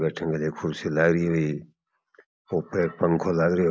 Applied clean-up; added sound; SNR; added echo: none; none; none; none.